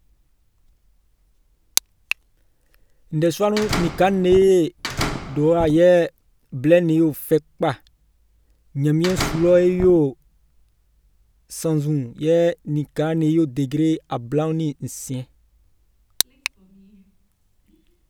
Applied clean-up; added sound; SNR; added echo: none; Slam; 6 dB; none.